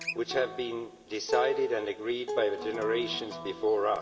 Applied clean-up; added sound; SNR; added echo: none; Acoustic guitar; 7 dB; reverberation time 2.2 s.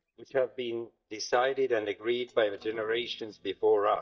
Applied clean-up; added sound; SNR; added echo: neural mask model DeepFilterNet 3.